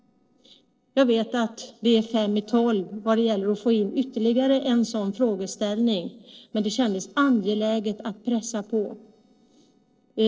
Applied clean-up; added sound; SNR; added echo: neural separator model SepFormer DNS4.